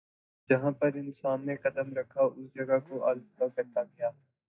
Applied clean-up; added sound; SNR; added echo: neural mask model DeepFilterNet 3.